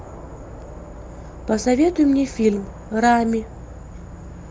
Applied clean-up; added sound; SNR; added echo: none; Insect / Frog; 14 dB; none.